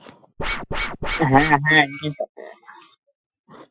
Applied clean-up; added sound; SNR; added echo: classical method Wiener filter.